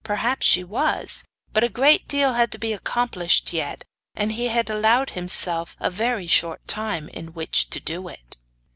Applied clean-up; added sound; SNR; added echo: none; none; none; none.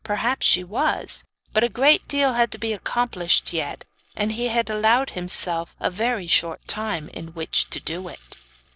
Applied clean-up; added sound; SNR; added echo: neural separator model SepFormer DNS4.